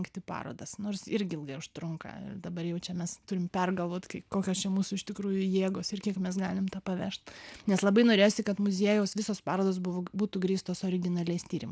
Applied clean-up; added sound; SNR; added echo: none; none; none; none.